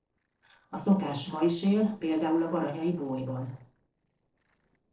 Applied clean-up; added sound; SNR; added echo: neural separator model SepFormer DNS4.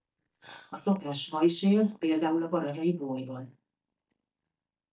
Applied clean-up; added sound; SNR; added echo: neural mask model DeepFilterNet 3.